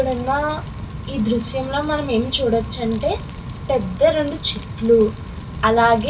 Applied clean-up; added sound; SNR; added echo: none; Fire; 10 dB; reverberation time 0.1 s.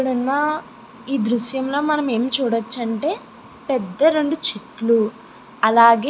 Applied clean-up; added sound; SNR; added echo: none; none; none; none.